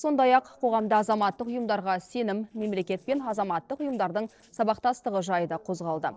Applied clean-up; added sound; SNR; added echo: neural separator model SepFormer DNS4.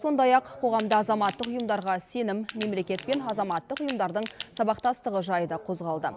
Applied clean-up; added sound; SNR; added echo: none; Crack; 11 dB; none.